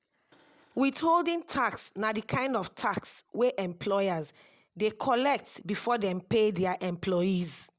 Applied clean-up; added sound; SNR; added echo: none; none; none; none.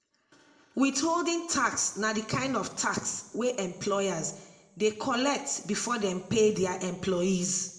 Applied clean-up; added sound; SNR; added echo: none; none; none; reverberation time 0.7 s.